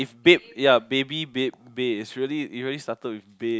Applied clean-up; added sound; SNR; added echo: none; none; none; none.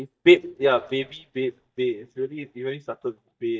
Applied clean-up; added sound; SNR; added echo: neural mask model DeepFilterNet 3.